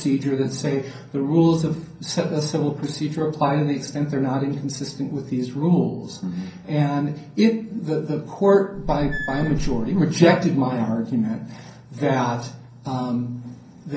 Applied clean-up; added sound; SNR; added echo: none; Squeak / Screech; 6 dB; reverberation time 0.6 s.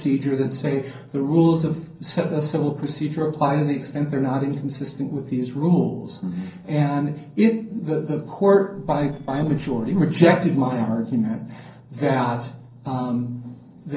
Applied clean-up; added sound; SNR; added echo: neural separator model SepFormer DNS4.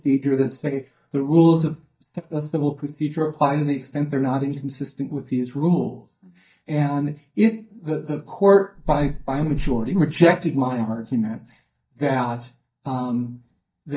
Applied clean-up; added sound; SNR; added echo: neural mask model DeepFilterNet 3.